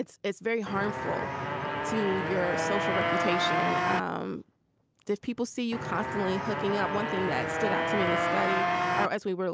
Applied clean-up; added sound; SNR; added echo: none; Motorcycle; -2 dB; none.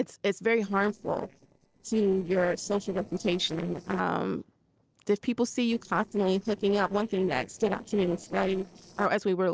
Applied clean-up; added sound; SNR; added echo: neural separator model SepFormer DNS4.